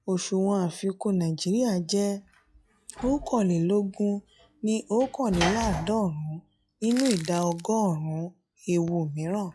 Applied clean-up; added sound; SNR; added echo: classical method log-MMSE.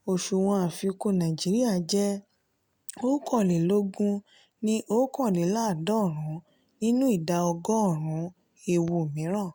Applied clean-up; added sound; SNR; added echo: none; none; none; none.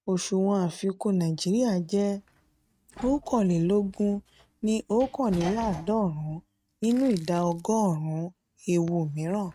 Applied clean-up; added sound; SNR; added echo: neural mask model RNNoise.